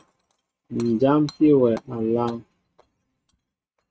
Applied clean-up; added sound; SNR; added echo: neural mask model RNNoise.